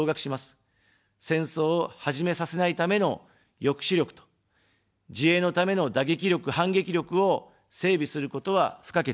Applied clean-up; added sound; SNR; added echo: none; none; none; none.